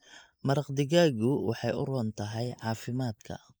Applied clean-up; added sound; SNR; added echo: neural mask model Resemble Enhance denoiser.